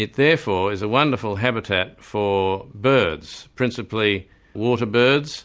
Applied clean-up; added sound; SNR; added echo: none; none; none; none.